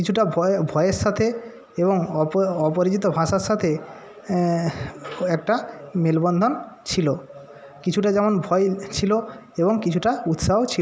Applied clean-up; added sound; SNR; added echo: none; none; none; none.